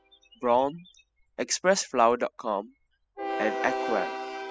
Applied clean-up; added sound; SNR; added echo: classical method spectral subtraction.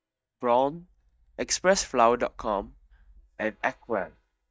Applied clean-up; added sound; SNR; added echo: neural mask model DeepFilterNet 3.